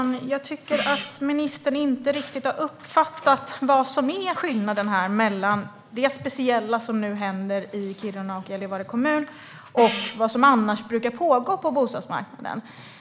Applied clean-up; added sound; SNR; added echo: none; Gong; 10 dB; none.